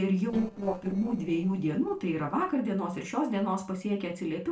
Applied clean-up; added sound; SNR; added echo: neural separator model SepFormer DNS4.